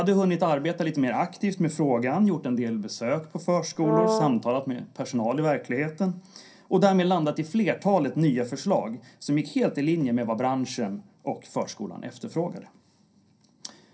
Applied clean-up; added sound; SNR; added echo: none; Brass instrument; 0 dB; reverberation time 0.3 s.